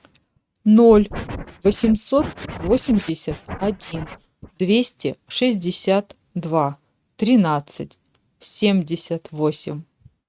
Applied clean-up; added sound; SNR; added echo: neural mask model RNNoise.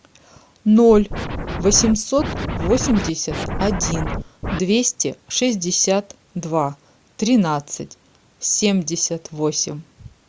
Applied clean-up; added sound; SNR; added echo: none; Scratching (performance technique); 5 dB; none.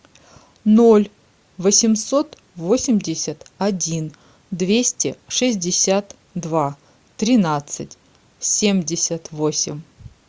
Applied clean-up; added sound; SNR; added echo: none; none; none; none.